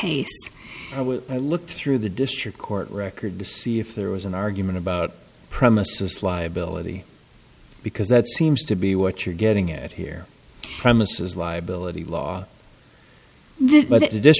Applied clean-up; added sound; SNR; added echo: none; none; none; none.